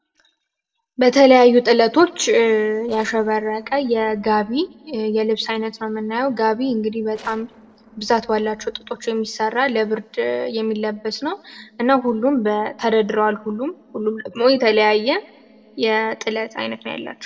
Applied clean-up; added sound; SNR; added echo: neural separator model SepFormer DNS4.